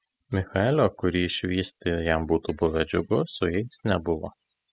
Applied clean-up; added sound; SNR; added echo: classical method spectral subtraction.